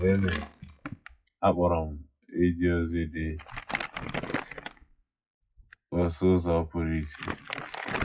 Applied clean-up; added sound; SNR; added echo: classical method WPE with log-MMSE.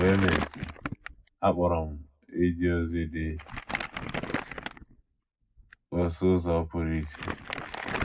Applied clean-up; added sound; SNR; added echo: none; Crumpling, crinkling; 7 dB; reverberation time 0.4 s.